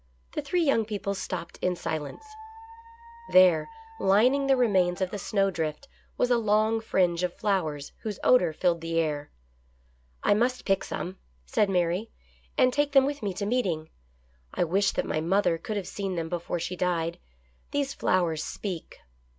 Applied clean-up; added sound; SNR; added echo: none; Dog; 19 dB; none.